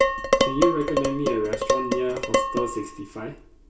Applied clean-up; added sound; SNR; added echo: none; Dishes, pots, and pans; -3 dB; reverberation time 0.3 s.